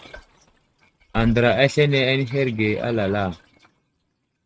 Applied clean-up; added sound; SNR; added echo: neural mask model RNNoise.